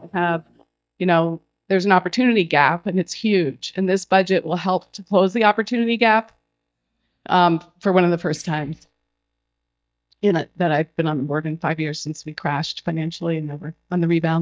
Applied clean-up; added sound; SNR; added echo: neural mask model DeepFilterNet 3.